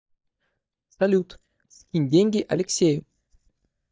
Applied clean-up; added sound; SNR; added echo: neural mask model DeepFilterNet 3.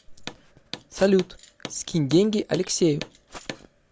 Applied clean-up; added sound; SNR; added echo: none; Hammer; 17 dB; none.